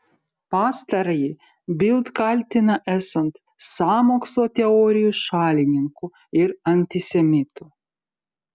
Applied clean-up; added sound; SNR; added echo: none; none; none; none.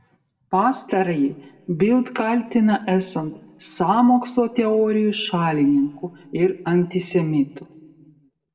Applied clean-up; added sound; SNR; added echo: none; none; none; reverberation time 1.0 s.